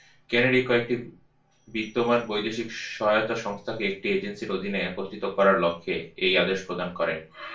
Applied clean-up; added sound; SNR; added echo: none; none; none; reverberation time 0.3 s.